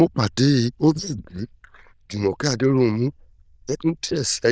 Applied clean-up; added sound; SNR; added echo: neural diffusion model UNIVERSE++.